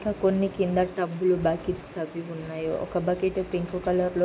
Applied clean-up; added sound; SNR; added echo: none; none; none; none.